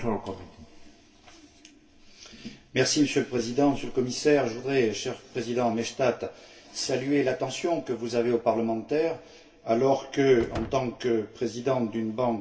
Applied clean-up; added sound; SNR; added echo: none; Slam; 16 dB; reverberation time 0.2 s.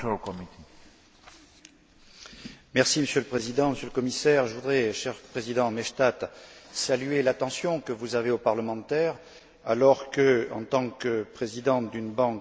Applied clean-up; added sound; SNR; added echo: none; none; none; none.